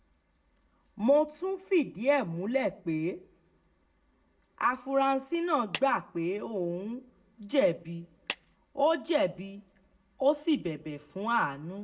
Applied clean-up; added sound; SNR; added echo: none; Clapping; 14 dB; reverberation time 0.3 s.